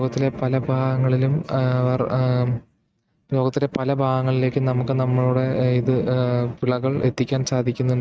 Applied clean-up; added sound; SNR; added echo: neural mask model RNNoise.